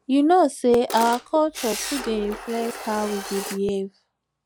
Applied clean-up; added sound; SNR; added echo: none; Camera; 10 dB; none.